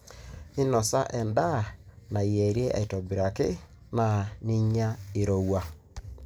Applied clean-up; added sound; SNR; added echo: none; none; none; none.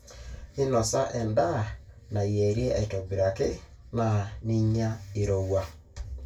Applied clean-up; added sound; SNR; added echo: none; none; none; reverberation time 0.2 s.